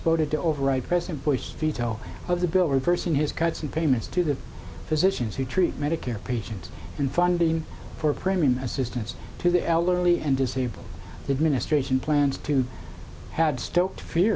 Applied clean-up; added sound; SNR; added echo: none; none; none; none.